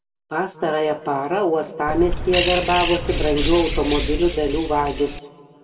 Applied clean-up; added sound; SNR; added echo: none; Bird; 3 dB; reverberation time 1.7 s.